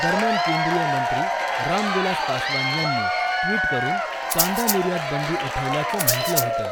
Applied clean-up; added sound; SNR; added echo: none; Rattle (instrument) + Applause / Crowd / Cheering; -5 dB; none.